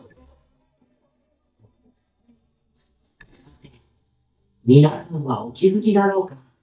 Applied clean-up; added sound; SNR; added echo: neural mask model DeepFilterNet 3.